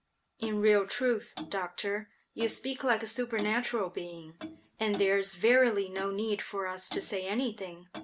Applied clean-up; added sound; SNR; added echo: none; Clock; 17 dB; none.